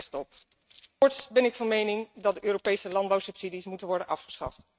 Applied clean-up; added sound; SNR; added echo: neural mask model RNNoise.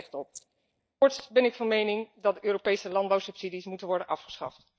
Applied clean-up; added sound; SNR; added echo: neural mask model DeepFilterNet 3.